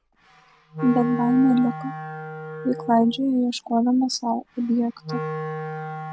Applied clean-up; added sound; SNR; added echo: none; Wind instrument, woodwind instrument; 10 dB; none.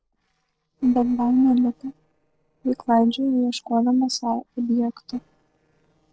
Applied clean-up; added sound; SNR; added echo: neural separator model SepFormer DNS4.